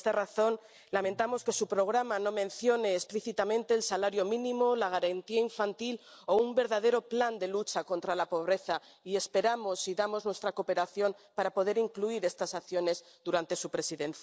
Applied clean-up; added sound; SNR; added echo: none; none; none; none.